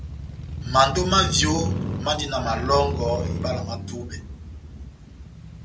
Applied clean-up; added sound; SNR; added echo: none; Motorcycle / Crow; 4 dB; none.